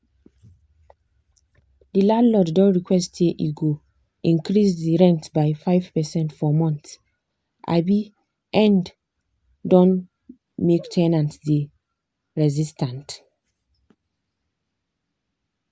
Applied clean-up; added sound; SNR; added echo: none; none; none; none.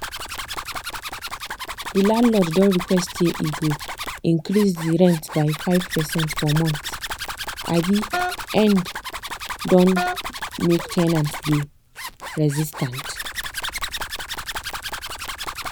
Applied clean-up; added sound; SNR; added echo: none; Zipper (clothing) + Wind instrument, woodwind instrument; 8 dB; none.